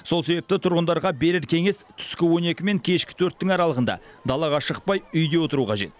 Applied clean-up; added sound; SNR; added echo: none; none; none; none.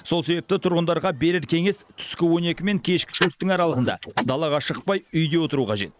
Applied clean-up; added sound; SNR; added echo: neural mask model Resemble Enhance denoiser.